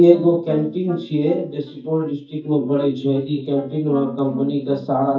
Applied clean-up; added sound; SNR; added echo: neural mask model DeepFilterNet 3.